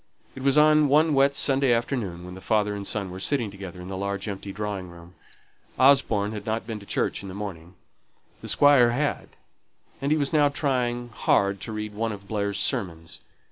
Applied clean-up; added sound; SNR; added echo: none; none; none; none.